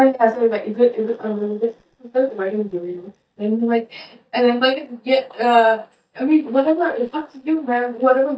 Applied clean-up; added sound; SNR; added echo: neural mask model DeepFilterNet 3.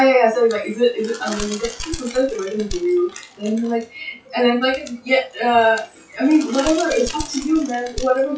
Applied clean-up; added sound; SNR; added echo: classical method WPE with log-MMSE.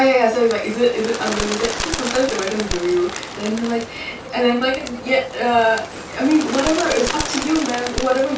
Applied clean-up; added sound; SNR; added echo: none; Bird; 8 dB; reverberation time 0.2 s.